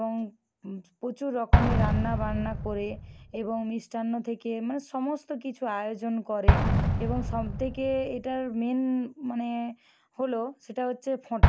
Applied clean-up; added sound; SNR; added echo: none; Explosion; -2 dB; none.